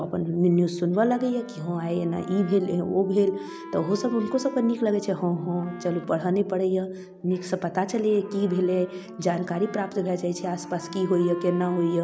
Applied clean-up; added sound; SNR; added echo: none; Wind instrument, woodwind instrument; 16 dB; none.